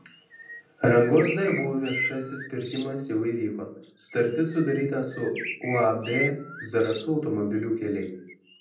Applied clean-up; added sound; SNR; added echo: none; Bird; 11 dB; reverberation time 0.6 s.